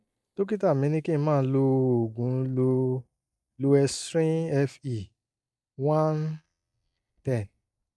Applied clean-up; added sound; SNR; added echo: neural mask model DeepFilterNet 3.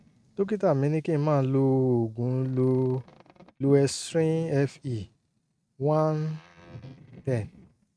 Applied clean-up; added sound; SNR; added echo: neural mask model RNNoise.